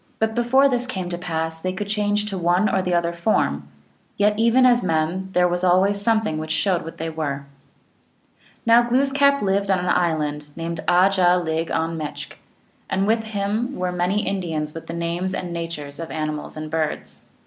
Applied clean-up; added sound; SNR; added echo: none; none; none; none.